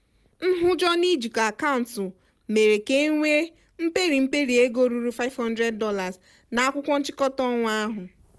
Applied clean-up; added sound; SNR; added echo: none; none; none; none.